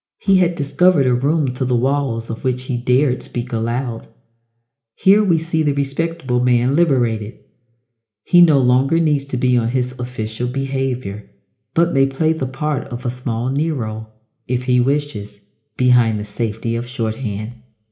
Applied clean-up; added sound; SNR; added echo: none; none; none; reverberation time 0.4 s.